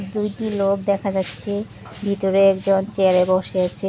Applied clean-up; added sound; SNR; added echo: none; none; none; none.